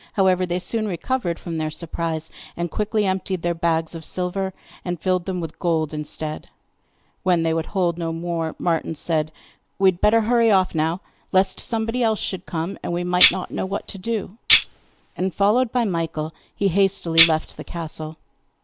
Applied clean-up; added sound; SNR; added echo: none; Tambourine; 0 dB; none.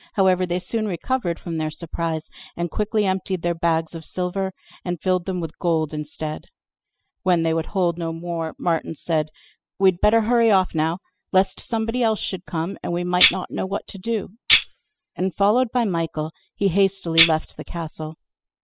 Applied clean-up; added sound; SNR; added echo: classical method spectral subtraction.